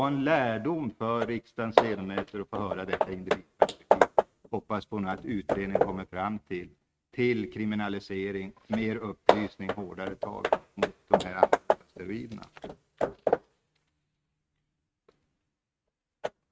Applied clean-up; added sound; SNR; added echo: neural mask model RNNoise.